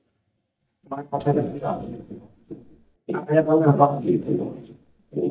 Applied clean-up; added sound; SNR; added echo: neural mask model DeepFilterNet 3.